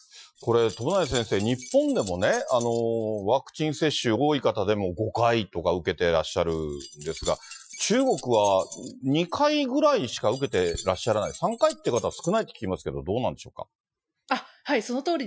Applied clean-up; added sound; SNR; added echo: classical method Wiener filter.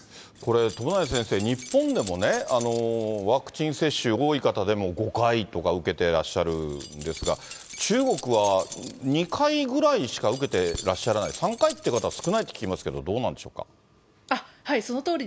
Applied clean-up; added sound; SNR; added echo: none; Keys jangling; 15 dB; none.